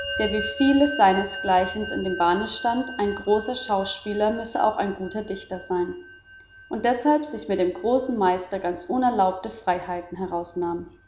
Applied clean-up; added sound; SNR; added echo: none; Musical instrument; 14 dB; none.